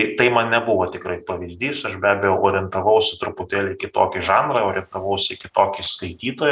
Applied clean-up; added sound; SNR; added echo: none; none; none; none.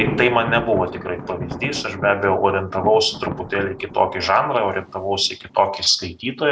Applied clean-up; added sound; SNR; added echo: none; Thunder; 12 dB; none.